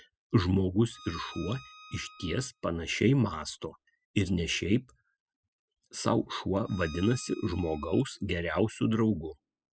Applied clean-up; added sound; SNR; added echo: classical method spectral subtraction.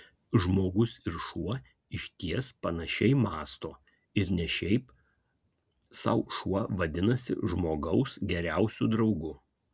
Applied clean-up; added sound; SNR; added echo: none; none; none; none.